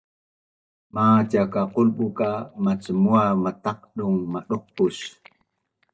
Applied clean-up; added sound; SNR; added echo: neural mask model DeepFilterNet 3.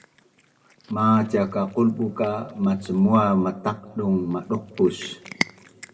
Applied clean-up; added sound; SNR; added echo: none; Cat; 16 dB; reverberation time 1.4 s.